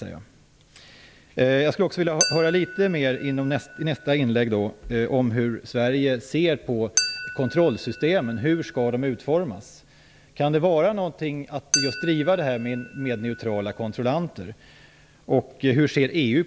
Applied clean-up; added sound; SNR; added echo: none; Chink, clink; 12 dB; none.